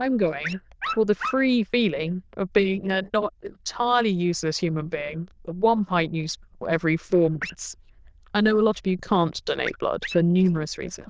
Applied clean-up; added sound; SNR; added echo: neural diffusion model UNIVERSE++.